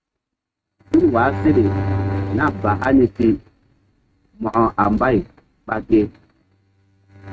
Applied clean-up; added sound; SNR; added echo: neural mask model RNNoise.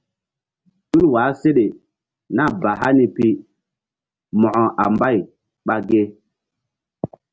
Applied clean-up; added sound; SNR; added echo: none; none; none; none.